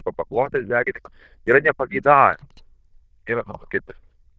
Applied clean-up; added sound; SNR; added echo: neural diffusion model UNIVERSE++.